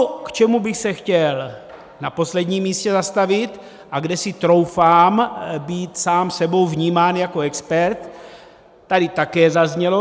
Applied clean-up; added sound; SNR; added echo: none; none; none; none.